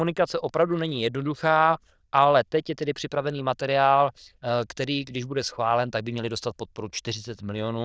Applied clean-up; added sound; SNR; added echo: neural diffusion model UNIVERSE++.